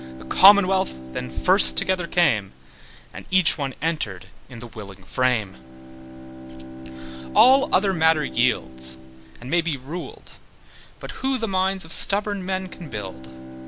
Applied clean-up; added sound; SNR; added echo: none; Bowed string instrument; 15 dB; none.